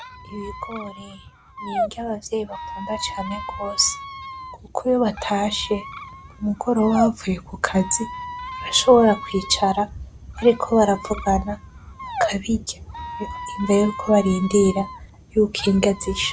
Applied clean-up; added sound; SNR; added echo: none; Squeak; 11 dB; none.